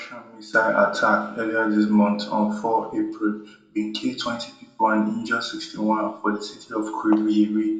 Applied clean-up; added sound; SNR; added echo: none; none; none; reverberation time 0.6 s.